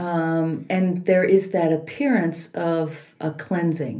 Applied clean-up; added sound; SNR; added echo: none; none; none; reverberation time 0.3 s.